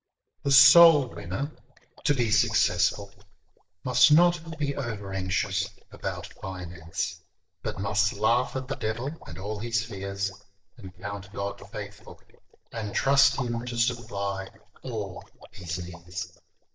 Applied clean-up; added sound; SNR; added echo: neural mask model DeepFilterNet 3.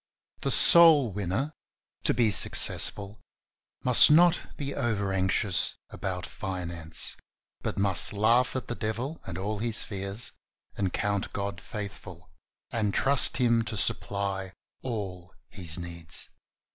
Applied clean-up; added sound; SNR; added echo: none; none; none; none.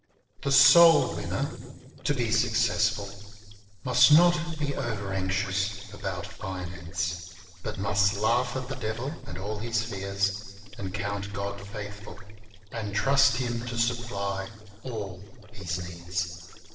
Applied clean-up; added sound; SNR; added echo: neural separator model SepFormer DNS4.